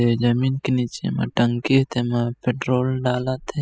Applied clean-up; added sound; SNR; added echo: classical method spectral subtraction.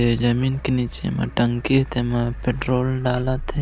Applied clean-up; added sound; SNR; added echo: none; Car; 12 dB; none.